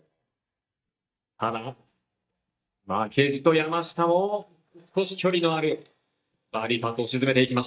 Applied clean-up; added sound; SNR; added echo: neural mask model DeepFilterNet 3.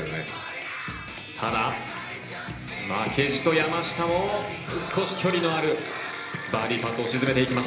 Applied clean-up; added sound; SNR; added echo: none; Run; 19 dB; reverberation time 1.0 s.